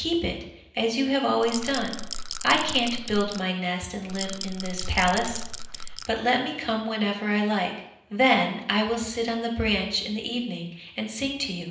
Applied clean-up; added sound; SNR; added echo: none; Rattle / Rattle (instrument); 7 dB; reverberation time 0.8 s.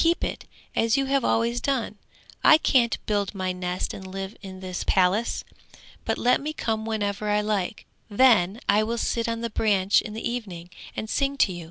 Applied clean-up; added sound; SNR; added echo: none; none; none; none.